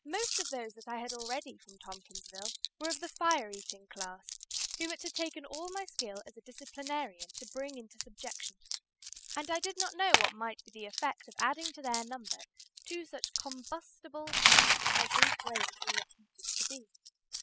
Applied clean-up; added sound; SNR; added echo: classical method spectral subtraction.